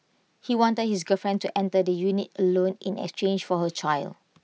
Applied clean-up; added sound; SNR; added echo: none; none; none; none.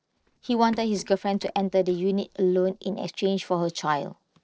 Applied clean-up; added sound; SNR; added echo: neural separator model SepFormer DNS4.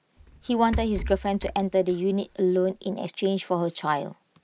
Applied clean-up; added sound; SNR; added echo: none; Rattle / Breathing; 11 dB; none.